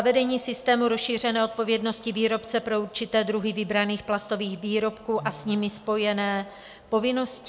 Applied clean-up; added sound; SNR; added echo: none; none; none; none.